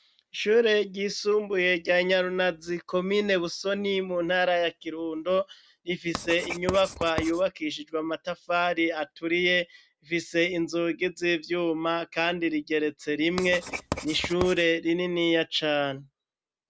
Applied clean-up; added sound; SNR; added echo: none; Writing; 11 dB; none.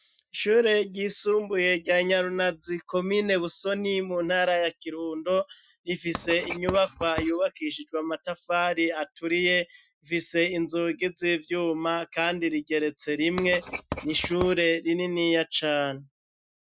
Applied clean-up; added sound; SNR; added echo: classical method Wiener filter.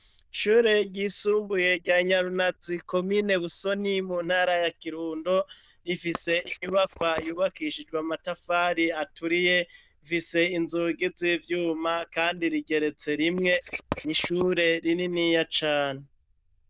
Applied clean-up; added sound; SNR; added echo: neural diffusion model UNIVERSE++.